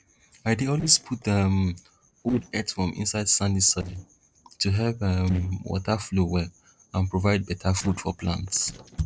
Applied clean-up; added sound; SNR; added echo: neural separator model SepFormer DNS4.